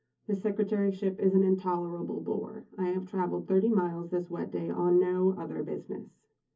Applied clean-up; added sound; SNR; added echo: none; none; none; reverberation time 0.3 s.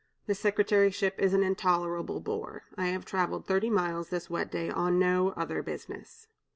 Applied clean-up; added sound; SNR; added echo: none; none; none; none.